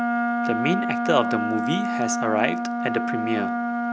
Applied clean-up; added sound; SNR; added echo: none; Wind instrument, woodwind instrument; -2 dB; none.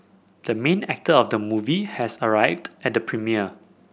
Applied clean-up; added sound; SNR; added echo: none; none; none; none.